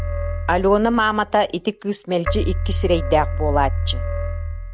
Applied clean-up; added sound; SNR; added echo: none; Keyboard (musical); 3 dB; none.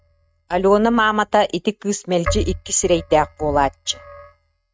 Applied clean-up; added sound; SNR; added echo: neural mask model RNNoise.